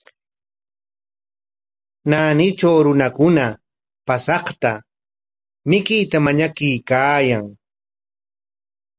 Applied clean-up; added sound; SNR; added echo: none; none; none; none.